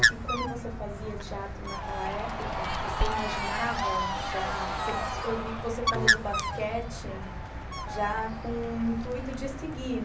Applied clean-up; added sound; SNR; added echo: none; Bird + Crowd / Cheering; -3 dB; none.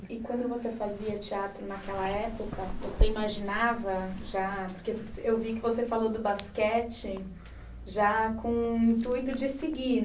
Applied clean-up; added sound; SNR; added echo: none; none; none; none.